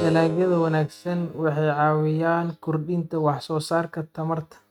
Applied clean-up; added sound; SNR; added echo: neural mask model RNNoise.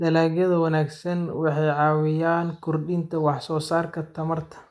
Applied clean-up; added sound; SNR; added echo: neural mask model Resemble Enhance denoiser.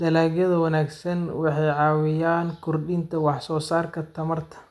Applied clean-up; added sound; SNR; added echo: none; none; none; none.